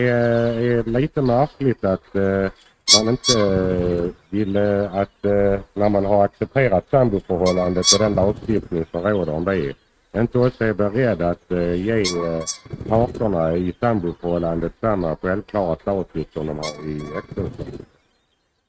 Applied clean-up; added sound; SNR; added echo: neural mask model RNNoise.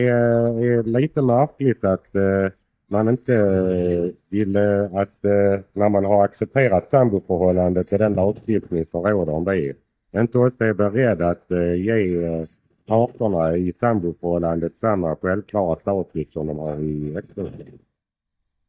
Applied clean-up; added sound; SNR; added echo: neural mask model DeepFilterNet 3.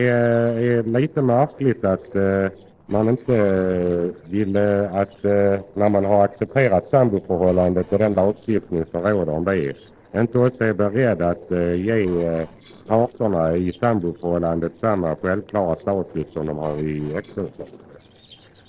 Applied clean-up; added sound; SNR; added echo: neural separator model SepFormer DNS4.